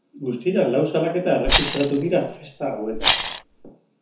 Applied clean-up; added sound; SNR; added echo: none; Rattle; 1 dB; reverberation time 0.7 s.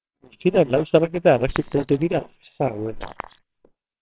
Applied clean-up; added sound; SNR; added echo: neural separator model SepFormer WHAMR!.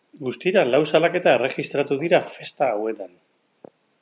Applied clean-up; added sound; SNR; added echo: none; none; none; none.